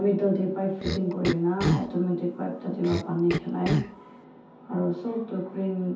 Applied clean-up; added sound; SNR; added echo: none; Cough; 4 dB; reverberation time 0.6 s.